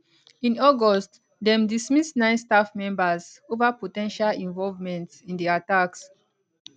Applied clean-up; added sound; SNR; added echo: none; none; none; none.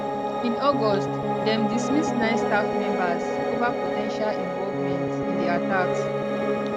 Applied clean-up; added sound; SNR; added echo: none; Piano; -3 dB; none.